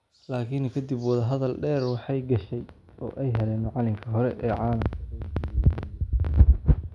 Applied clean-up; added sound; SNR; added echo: none; none; none; none.